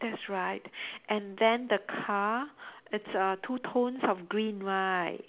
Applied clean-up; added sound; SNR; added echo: none; none; none; none.